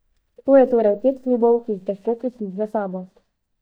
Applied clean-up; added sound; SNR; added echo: neural mask model DeepFilterNet 3.